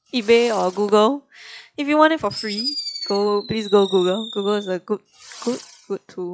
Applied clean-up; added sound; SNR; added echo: classical method log-MMSE.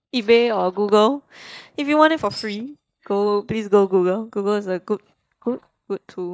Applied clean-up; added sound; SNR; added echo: neural mask model DeepFilterNet 3.